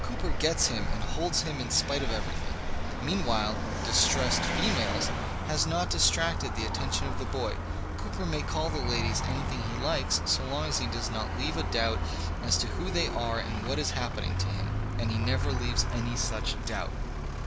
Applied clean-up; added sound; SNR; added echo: none; Vehicle; -1 dB; none.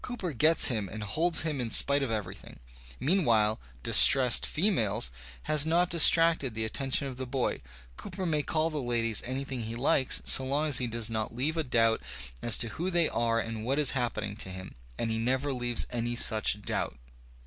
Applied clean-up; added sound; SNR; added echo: none; none; none; none.